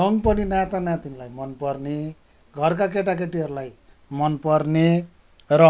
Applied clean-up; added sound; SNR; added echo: none; Bass drum; 17 dB; none.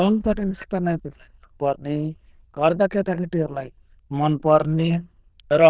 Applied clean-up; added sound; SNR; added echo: neural diffusion model UNIVERSE++.